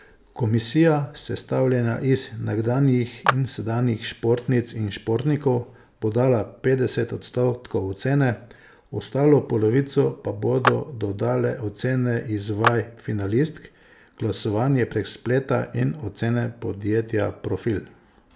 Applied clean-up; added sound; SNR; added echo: none; Clapping; 7 dB; none.